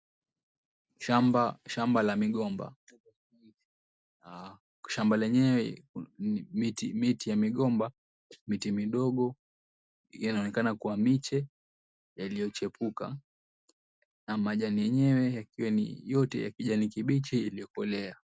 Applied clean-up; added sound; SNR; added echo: none; none; none; none.